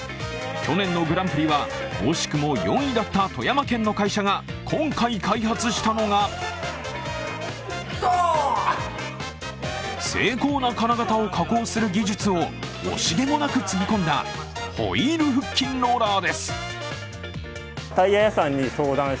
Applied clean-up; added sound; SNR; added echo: none; none; none; none.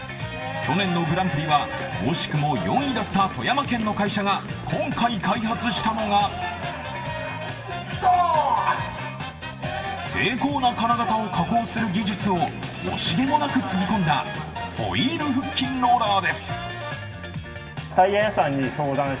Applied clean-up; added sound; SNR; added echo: none; Run; 20 dB; reverberation time 2.1 s.